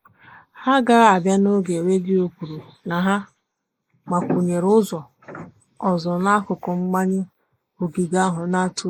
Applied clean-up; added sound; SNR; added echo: neural mask model Resemble Enhance denoiser.